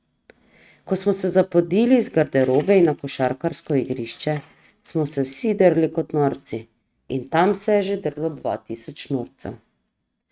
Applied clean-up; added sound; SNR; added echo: neural mask model RNNoise.